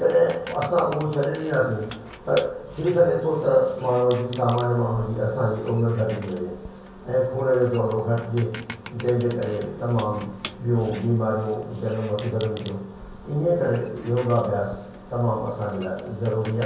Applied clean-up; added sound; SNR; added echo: none; Squeak; 19 dB; reverberation time 0.6 s.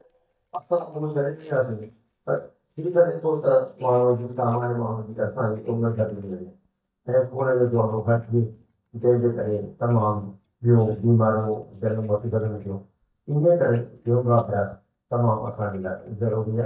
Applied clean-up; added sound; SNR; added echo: neural mask model DeepFilterNet 3.